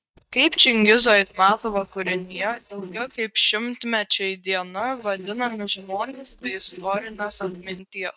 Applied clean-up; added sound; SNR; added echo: neural mask model DeepFilterNet 3.